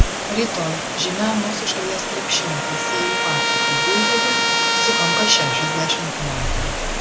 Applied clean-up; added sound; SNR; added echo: none; Trumpet + Water; -3 dB; none.